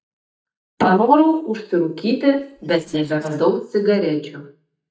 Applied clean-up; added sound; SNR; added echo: neural mask model DeepFilterNet 3.